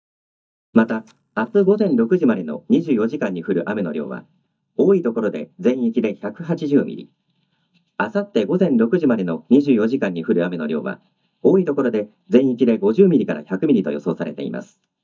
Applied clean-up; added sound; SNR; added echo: neural mask model DeepFilterNet 3.